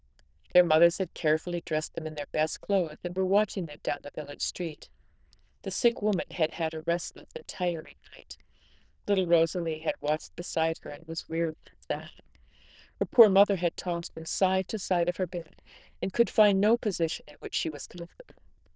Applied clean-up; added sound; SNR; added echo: neural diffusion model UNIVERSE++.